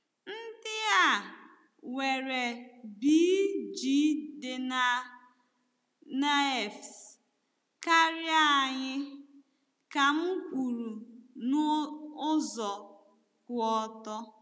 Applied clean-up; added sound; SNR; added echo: none; none; none; none.